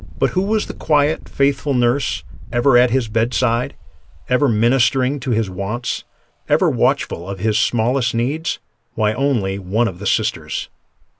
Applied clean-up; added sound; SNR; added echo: none; Engine; 18 dB; none.